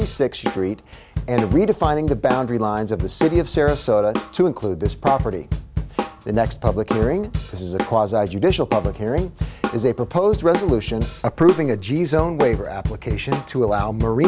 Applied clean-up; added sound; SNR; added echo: none; Drum kit; 6 dB; none.